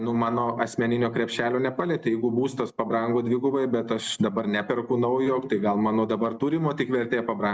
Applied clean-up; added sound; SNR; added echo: none; none; none; none.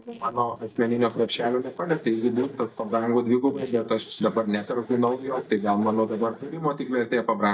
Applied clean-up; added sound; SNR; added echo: neural mask model DeepFilterNet 3.